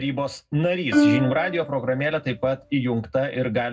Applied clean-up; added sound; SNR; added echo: none; Plucked string instrument; 1 dB; reverberation time 0.3 s.